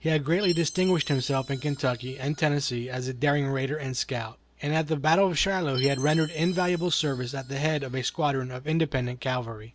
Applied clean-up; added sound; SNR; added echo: none; Chime; 18 dB; none.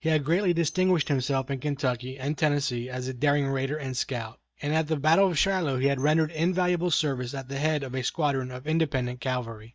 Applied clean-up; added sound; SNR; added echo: neural mask model DeepFilterNet 3.